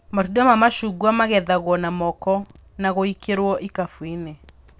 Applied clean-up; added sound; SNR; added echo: none; none; none; none.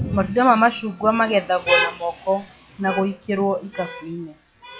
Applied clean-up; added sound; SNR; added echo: classical method log-MMSE.